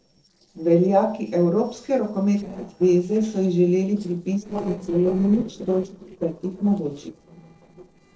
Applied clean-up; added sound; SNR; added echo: neural separator model SepFormer DNS4.